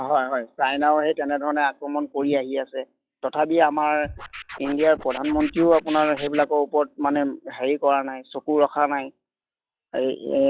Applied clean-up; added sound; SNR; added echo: classical method log-MMSE.